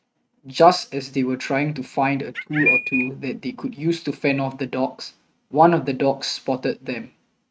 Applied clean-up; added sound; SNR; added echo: neural mask model RNNoise.